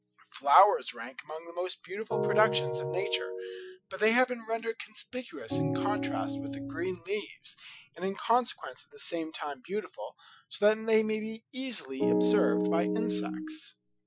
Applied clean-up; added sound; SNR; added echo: classical method Wiener filter.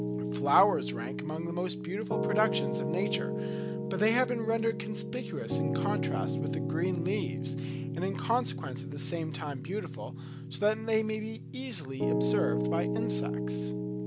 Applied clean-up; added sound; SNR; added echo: none; Piano; 0 dB; none.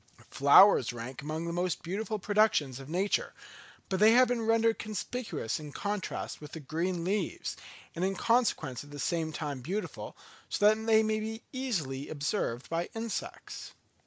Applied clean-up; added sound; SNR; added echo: none; none; none; none.